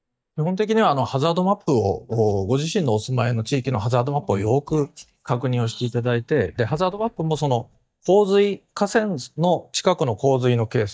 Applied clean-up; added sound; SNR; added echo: neural mask model DeepFilterNet 3.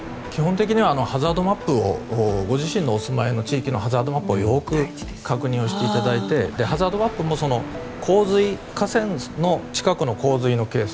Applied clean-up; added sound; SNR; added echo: none; Thunder; 18 dB; none.